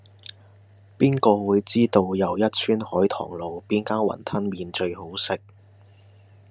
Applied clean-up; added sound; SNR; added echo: none; none; none; none.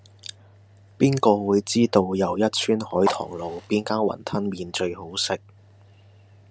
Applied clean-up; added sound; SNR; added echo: none; Fire; 17 dB; none.